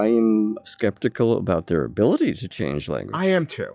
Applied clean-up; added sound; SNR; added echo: classical method log-MMSE.